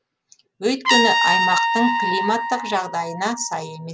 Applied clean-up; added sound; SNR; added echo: none; Trumpet; -1 dB; none.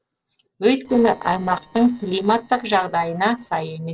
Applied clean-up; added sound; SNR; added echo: neural separator model SepFormer DNS4.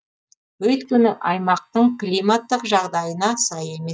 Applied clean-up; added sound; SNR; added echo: neural mask model DeepFilterNet 3.